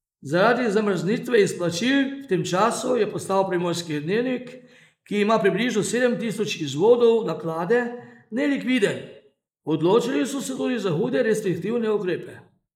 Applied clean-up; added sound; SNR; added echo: neural mask model Resemble Enhance denoiser.